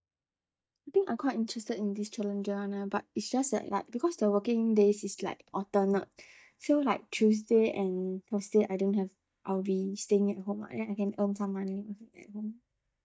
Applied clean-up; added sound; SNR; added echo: neural mask model DeepFilterNet 3.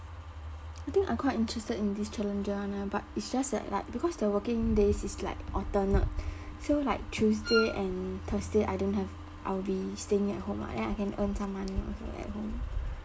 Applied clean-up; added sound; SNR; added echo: none; Wind instrument, woodwind instrument; 4 dB; none.